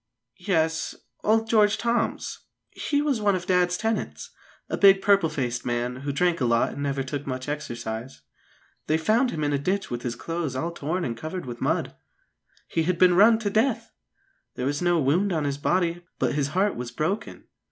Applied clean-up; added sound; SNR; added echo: none; none; none; none.